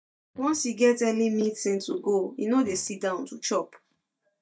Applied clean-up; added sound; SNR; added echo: neural mask model DeepFilterNet 3.